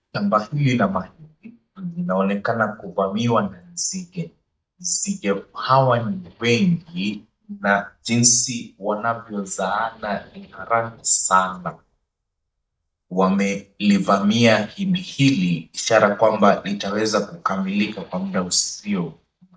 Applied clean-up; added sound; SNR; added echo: neural mask model DeepFilterNet 3.